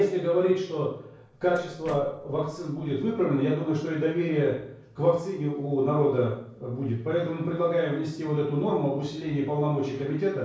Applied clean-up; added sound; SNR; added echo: neural separator model SepFormer DNS4.